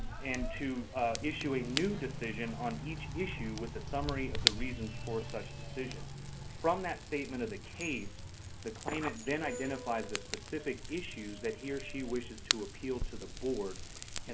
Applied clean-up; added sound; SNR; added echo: none; Fire / Rain; 2 dB; none.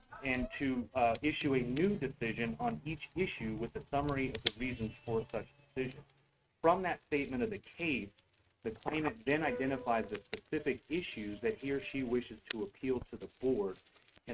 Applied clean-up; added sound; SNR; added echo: neural mask model RNNoise.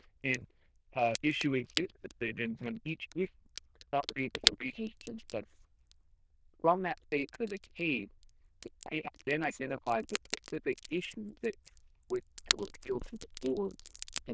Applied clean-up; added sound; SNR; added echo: neural diffusion model UNIVERSE++.